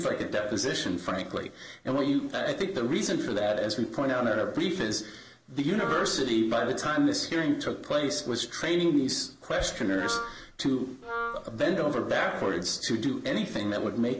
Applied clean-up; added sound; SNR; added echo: none; Wind instrument, woodwind instrument; 8 dB; none.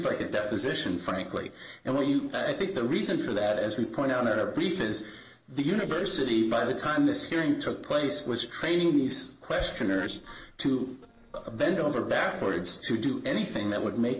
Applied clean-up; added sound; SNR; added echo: neural separator model SepFormer DNS4.